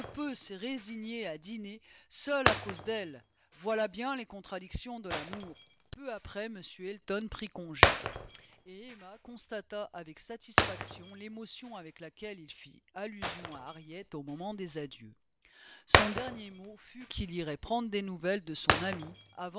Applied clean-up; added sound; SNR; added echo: none; Shatter; -3 dB; none.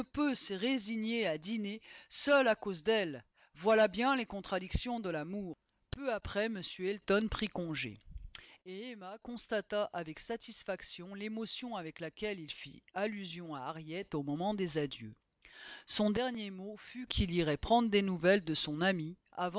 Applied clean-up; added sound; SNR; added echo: none; none; none; none.